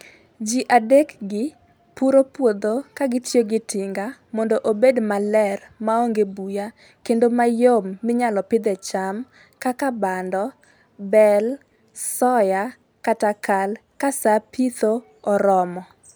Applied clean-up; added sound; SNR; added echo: none; none; none; none.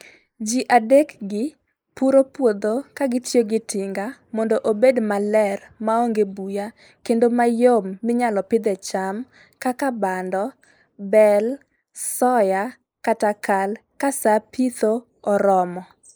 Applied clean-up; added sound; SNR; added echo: neural mask model Resemble Enhance denoiser.